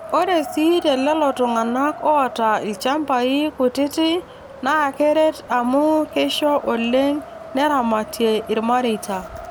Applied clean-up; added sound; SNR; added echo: none; Wind; 15 dB; none.